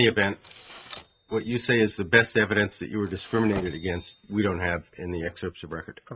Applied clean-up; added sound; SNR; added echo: neural mask model RNNoise.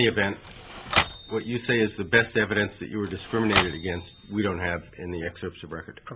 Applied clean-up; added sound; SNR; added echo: none; Typewriter; 4 dB; none.